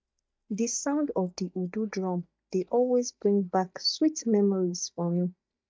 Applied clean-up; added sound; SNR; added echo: neural mask model DeepFilterNet 3.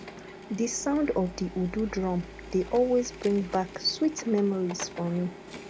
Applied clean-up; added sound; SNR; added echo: none; Printer; 14 dB; none.